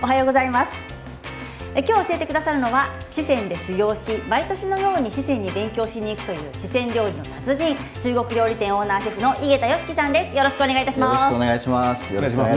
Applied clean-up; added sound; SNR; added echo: none; none; none; reverberation time 3.0 s.